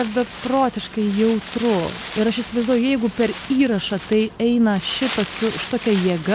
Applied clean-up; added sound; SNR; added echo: none; Wind; 11 dB; none.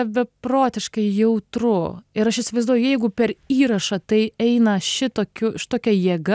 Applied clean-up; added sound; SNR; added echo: none; none; none; none.